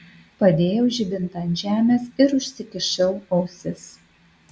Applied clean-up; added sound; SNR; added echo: none; none; none; none.